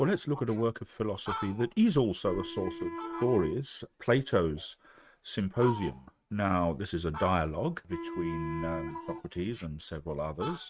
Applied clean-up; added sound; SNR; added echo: neural mask model RNNoise.